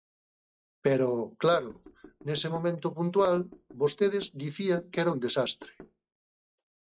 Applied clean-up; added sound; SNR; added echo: classical method log-MMSE.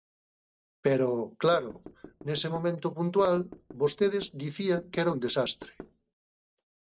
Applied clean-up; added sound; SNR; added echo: none; Knock / Wood; 18 dB; none.